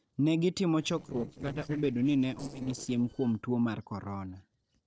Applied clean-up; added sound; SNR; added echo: neural separator model SepFormer DNS4.